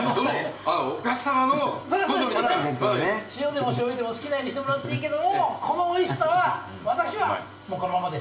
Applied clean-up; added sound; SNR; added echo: none; none; none; reverberation time 0.5 s.